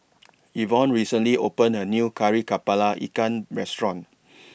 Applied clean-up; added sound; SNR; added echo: none; none; none; none.